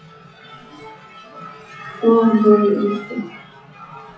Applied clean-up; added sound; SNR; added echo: classical method WPE with log-MMSE.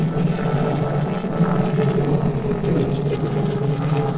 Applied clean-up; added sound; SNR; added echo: neural separator model SepFormer DNS4.